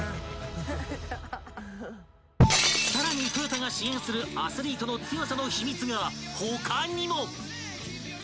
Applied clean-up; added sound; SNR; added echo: none; Shatter; -3 dB; none.